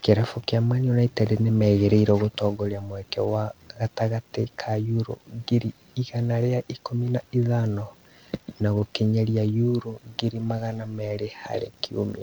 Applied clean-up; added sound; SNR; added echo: none; none; none; none.